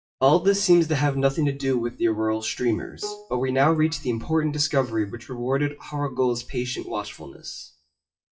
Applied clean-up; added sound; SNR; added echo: classical method WPE with log-MMSE.